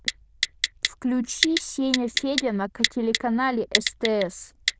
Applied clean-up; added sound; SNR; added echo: neural diffusion model UNIVERSE++.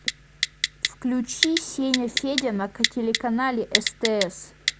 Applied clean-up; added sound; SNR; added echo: none; Typing; 2 dB; none.